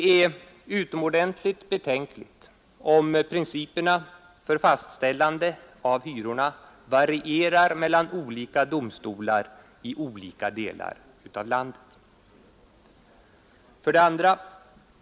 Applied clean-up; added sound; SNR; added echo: none; none; none; none.